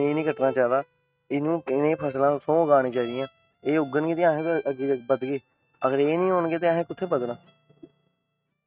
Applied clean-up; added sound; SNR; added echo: neural mask model RNNoise.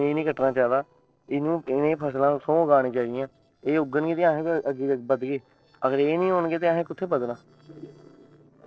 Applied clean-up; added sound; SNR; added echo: neural separator model SepFormer DNS4.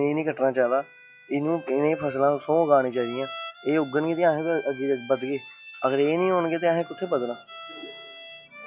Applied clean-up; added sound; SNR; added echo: classical method log-MMSE.